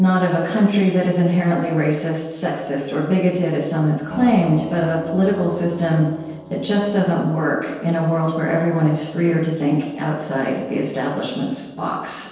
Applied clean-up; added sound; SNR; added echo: neural separator model SepFormer DNS4.